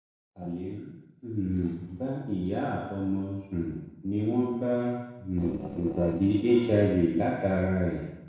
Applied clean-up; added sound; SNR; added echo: neural separator model SepFormer DNS4.